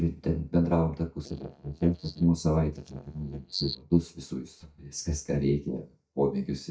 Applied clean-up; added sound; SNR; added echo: neural mask model DeepFilterNet 3.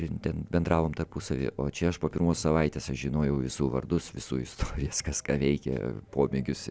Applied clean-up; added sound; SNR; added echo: none; none; none; none.